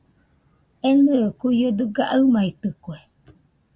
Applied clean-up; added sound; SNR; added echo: none; none; none; none.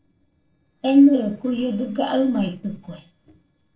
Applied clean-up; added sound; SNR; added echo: neural separator model SepFormer DNS4.